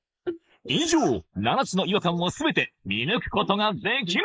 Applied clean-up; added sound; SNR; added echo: neural mask model Resemble Enhance denoiser.